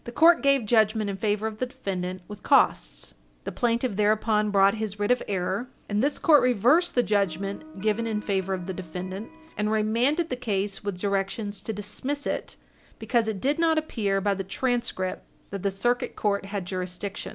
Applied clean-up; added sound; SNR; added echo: none; Electric guitar; 19 dB; none.